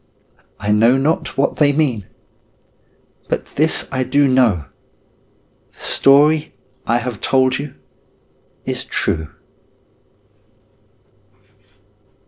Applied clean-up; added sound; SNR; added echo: none; none; none; none.